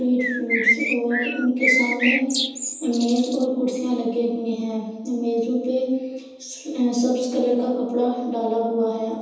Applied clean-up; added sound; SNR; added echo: none; Bird; 1 dB; reverberation time 1.1 s.